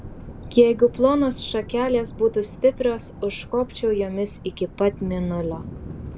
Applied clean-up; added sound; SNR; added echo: none; Thunder; 14 dB; none.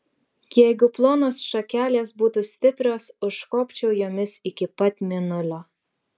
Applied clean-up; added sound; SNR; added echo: none; none; none; none.